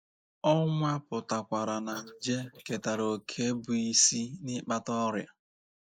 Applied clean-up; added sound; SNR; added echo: neural mask model Resemble Enhance denoiser.